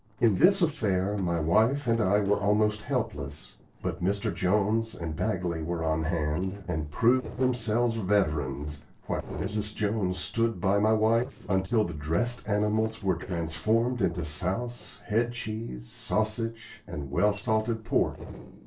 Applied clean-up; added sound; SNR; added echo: neural separator model SepFormer DNS4.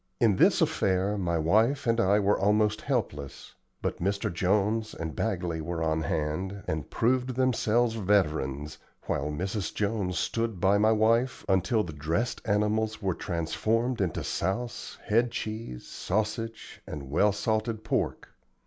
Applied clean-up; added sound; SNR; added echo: none; none; none; none.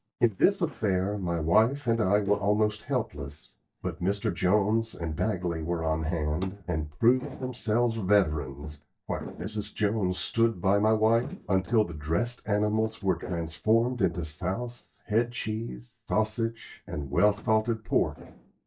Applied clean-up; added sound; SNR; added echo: neural mask model DeepFilterNet 3.